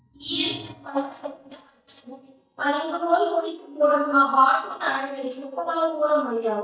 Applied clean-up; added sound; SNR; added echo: neural mask model DeepFilterNet 3.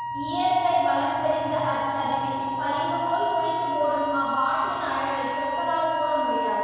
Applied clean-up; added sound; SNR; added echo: none; Wind instrument, woodwind instrument; 3 dB; reverberation time 1.9 s.